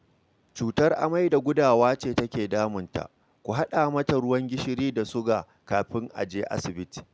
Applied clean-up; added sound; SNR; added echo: none; none; none; none.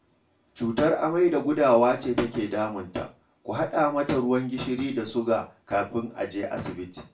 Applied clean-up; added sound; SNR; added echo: none; none; none; reverberation time 0.3 s.